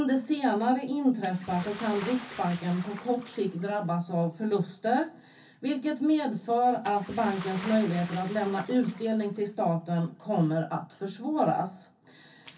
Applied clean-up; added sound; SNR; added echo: none; Bathtub (filling or washing) / Splash, splatter; 19 dB; reverberation time 0.3 s.